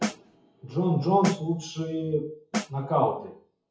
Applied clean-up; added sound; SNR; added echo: classical method WPE with log-MMSE.